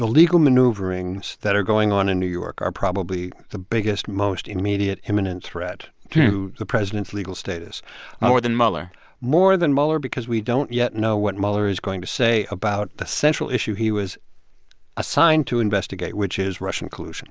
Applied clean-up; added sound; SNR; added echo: none; none; none; none.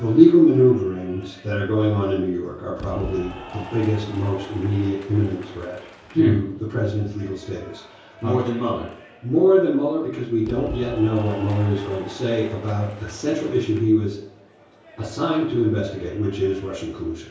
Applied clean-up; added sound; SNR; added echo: none; Applause / Cheering; 19 dB; reverberation time 0.6 s.